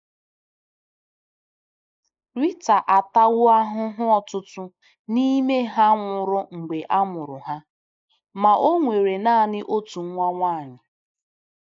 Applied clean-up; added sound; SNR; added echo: neural mask model Resemble Enhance denoiser.